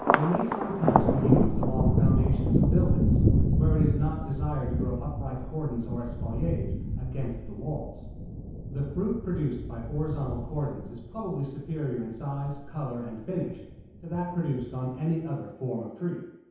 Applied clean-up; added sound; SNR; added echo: none; Thunder; -4 dB; reverberation time 0.9 s.